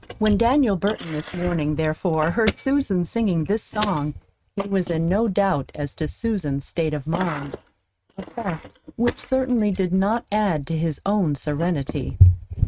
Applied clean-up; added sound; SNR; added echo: neural mask model RNNoise.